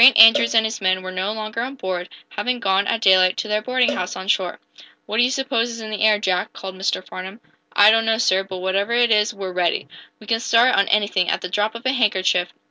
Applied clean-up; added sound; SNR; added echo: none; Cowbell; 16 dB; none.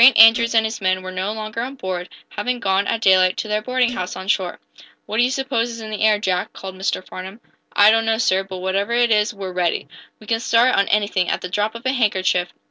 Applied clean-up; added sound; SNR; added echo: neural separator model SepFormer DNS4.